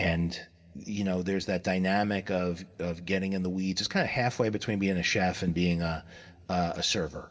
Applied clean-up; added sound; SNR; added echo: none; none; none; reverberation time 2.4 s.